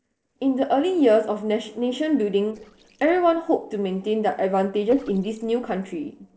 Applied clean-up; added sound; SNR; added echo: neural separator model SepFormer DNS4.